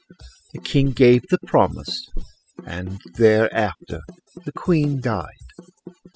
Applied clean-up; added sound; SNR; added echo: classical method spectral subtraction.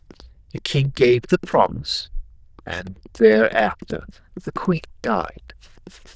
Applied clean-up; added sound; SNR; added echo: neural diffusion model UNIVERSE++.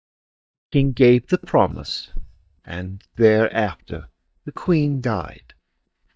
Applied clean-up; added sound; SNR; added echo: neural mask model DeepFilterNet 3.